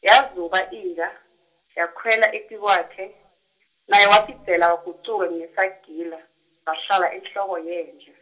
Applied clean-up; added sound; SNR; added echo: none; none; none; reverberation time 0.2 s.